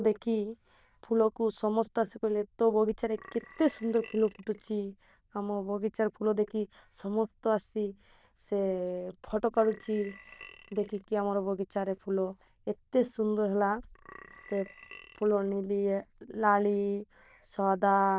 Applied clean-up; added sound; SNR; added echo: neural diffusion model UNIVERSE++.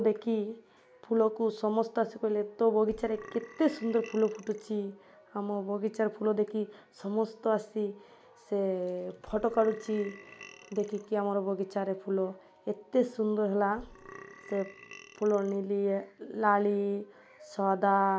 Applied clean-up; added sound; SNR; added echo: none; Burping, eructation; 20 dB; none.